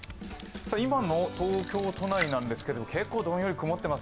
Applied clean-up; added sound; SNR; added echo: none; Computer keyboard; 19 dB; none.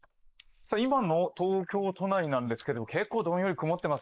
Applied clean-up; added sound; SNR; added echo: neural mask model Resemble Enhance denoiser.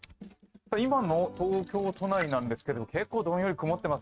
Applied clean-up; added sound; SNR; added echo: neural mask model RNNoise.